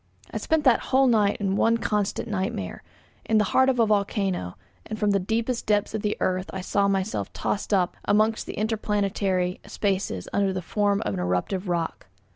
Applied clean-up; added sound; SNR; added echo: none; none; none; none.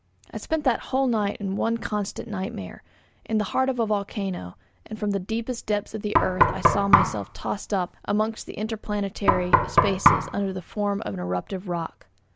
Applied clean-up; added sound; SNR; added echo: none; Knock; -4 dB; none.